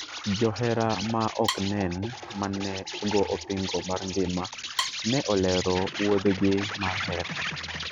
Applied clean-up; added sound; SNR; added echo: none; Wood + Insect; 7 dB; none.